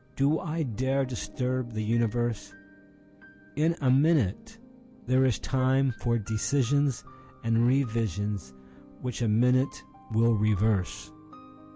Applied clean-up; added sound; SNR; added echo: none; Wind instrument, woodwind instrument; 17 dB; none.